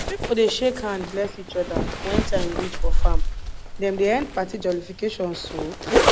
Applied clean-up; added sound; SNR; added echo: none; Zipper (clothing); -3 dB; none.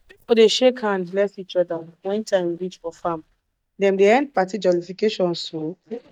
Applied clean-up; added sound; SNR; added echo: neural mask model DeepFilterNet 3.